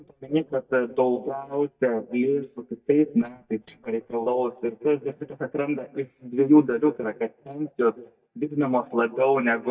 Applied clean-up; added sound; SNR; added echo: neural mask model DeepFilterNet 3.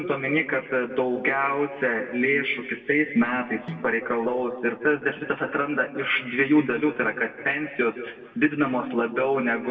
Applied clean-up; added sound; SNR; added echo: neural separator model SepFormer DNS4.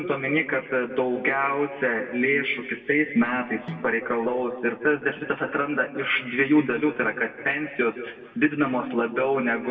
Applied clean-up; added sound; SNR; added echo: none; Snare drum; 18 dB; reverberation time 1.4 s.